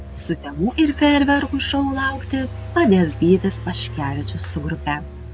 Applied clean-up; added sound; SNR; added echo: none; Engine + Musical instrument; 11 dB; none.